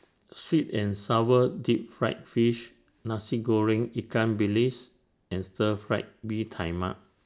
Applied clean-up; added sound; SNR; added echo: none; none; none; none.